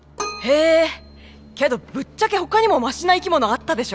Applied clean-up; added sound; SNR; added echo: none; Keyboard (musical); 19 dB; none.